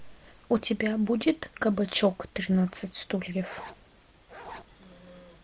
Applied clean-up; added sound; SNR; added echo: none; Zipper (clothing); 16 dB; none.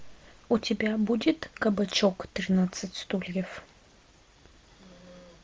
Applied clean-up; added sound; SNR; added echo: none; none; none; none.